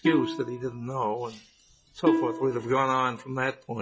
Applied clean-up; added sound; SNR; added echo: classical method log-MMSE.